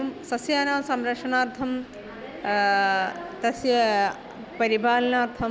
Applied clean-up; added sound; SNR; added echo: none; none; none; none.